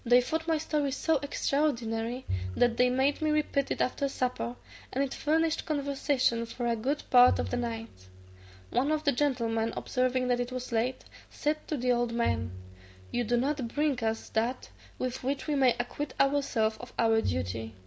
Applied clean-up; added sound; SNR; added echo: none; Bowed string instrument; 13 dB; none.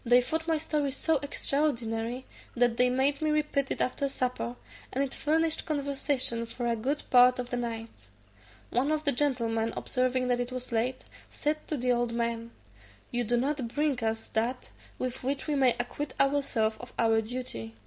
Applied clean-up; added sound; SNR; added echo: none; none; none; none.